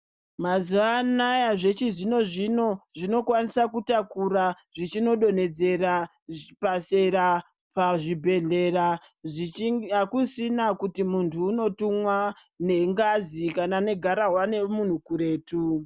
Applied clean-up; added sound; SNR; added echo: none; none; none; none.